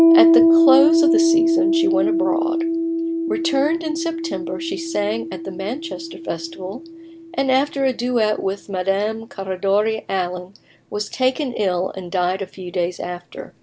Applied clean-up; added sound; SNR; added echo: none; Piano; -2 dB; none.